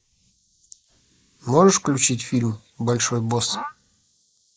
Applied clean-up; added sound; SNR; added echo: neural mask model Resemble Enhance denoiser.